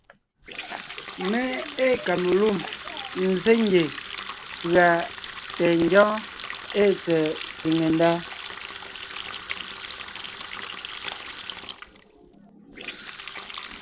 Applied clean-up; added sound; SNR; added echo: none; Water tap, faucet; 11 dB; none.